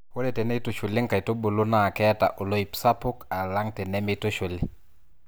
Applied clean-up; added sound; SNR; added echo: none; none; none; none.